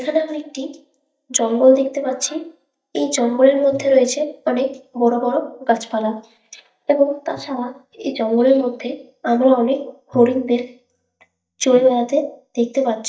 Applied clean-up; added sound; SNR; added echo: neural mask model DeepFilterNet 3.